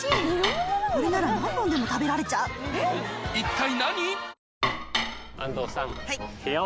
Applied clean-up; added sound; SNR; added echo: none; Dishes, pots, and pans; 5 dB; none.